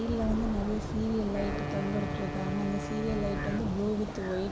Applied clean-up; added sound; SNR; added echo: none; Thunder / Rain + Wind instrument, woodwind instrument; 3 dB; none.